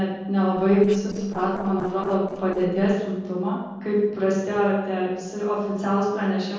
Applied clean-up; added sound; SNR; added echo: neural separator model SepFormer DNS4.